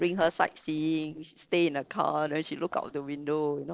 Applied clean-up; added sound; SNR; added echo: neural separator model SepFormer DNS4.